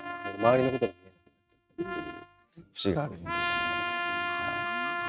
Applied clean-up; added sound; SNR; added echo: neural mask model RNNoise.